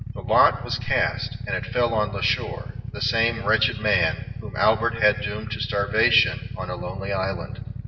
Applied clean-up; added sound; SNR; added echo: none; Idling / Motorcycle; 8 dB; reverberation time 0.8 s.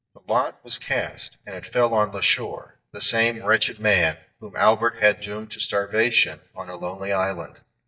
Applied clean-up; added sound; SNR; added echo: neural mask model DeepFilterNet 3.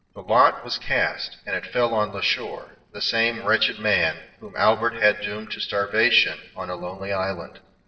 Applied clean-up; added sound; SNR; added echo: neural separator model SepFormer DNS4.